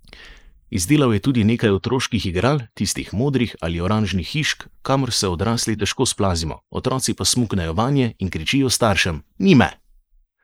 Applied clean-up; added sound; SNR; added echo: neural mask model Resemble Enhance denoiser.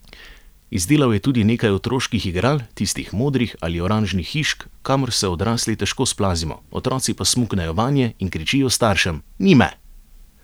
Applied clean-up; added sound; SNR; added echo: none; none; none; none.